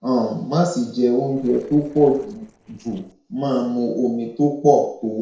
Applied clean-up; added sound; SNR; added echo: neural separator model SepFormer DNS4.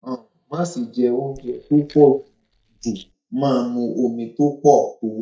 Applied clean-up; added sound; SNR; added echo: neural mask model DeepFilterNet 3.